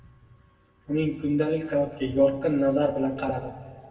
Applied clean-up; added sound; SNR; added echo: none; none; none; reverberation time 1.5 s.